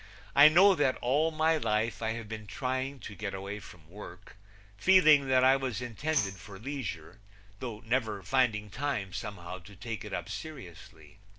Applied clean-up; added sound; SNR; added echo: none; Tambourine; 9 dB; none.